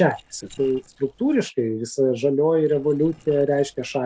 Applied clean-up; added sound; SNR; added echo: neural separator model SepFormer DNS4.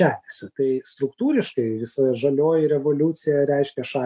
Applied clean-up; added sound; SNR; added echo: none; none; none; none.